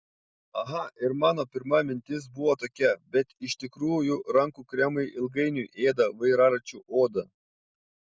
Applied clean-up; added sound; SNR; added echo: none; none; none; none.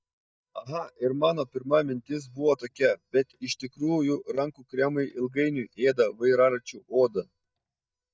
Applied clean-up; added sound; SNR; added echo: neural mask model DeepFilterNet 3.